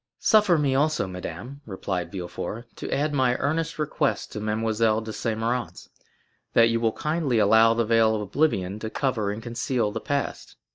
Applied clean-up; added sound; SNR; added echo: neural mask model DeepFilterNet 3.